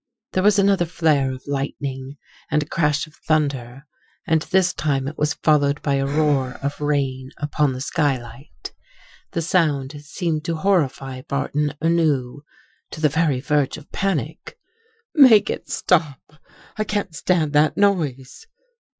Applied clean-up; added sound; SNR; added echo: classical method Wiener filter.